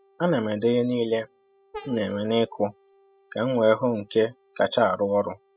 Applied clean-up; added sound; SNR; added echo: classical method spectral subtraction.